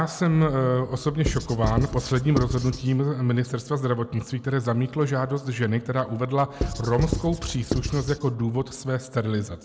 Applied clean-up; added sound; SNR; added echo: none; Writing; 5 dB; none.